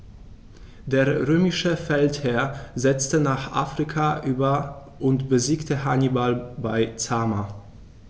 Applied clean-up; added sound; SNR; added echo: none; none; none; none.